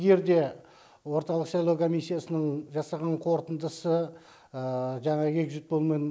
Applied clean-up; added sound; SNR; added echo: none; none; none; none.